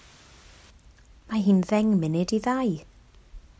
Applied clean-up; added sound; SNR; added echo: none; none; none; none.